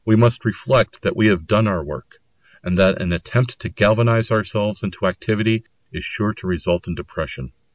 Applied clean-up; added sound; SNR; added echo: none; none; none; none.